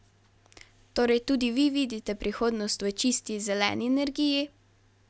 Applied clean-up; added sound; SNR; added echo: none; none; none; none.